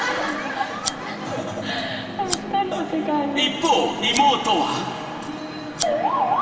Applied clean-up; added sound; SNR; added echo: none; Scissors; 14 dB; reverberation time 2.7 s.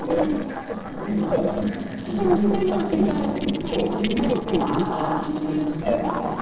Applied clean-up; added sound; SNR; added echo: neural separator model SepFormer DNS4.